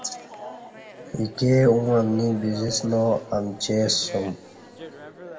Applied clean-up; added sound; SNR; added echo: none; Chatter; 16 dB; reverberation time 1.4 s.